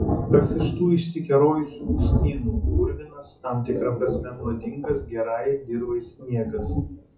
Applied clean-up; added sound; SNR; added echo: classical method WPE with log-MMSE.